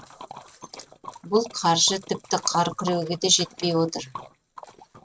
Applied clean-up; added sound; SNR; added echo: neural mask model RNNoise.